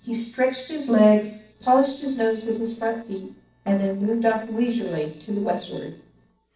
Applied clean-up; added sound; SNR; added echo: neural separator model SepFormer DNS4.